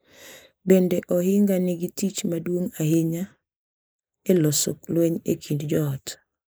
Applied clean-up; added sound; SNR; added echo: neural mask model Resemble Enhance denoiser.